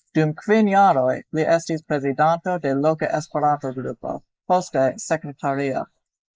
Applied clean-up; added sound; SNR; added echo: neural mask model Resemble Enhance denoiser.